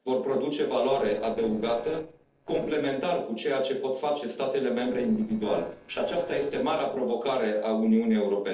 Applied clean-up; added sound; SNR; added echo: neural separator model SepFormer DNS4.